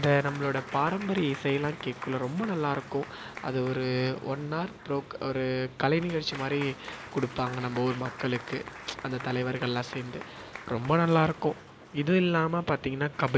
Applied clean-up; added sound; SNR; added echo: none; Applause / Crowd; 16 dB; none.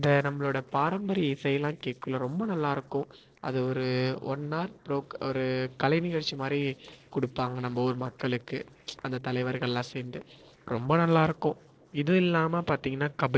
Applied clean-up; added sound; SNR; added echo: neural separator model SepFormer DNS4.